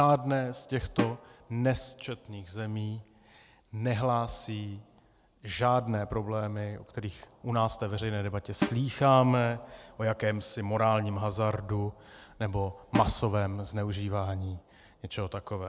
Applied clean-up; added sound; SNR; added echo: none; Snare drum; 7 dB; none.